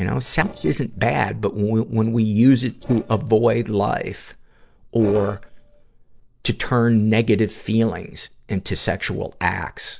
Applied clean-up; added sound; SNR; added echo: neural separator model SepFormer DNS4.